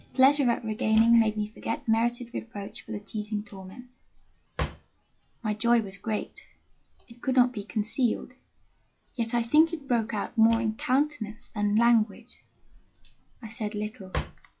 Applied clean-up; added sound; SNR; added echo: classical method log-MMSE.